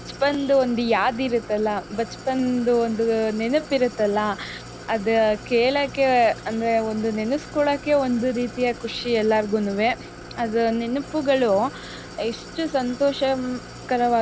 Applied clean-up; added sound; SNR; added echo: none; Idling; 16 dB; none.